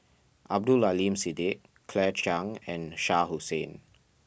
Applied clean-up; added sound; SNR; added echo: none; none; none; none.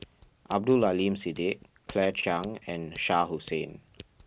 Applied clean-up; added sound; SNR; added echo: none; Scissors; 19 dB; none.